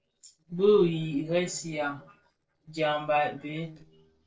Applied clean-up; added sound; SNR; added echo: neural separator model SepFormer DNS4.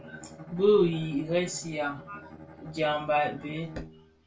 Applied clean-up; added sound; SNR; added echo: none; Bowed string instrument; 17 dB; reverberation time 0.2 s.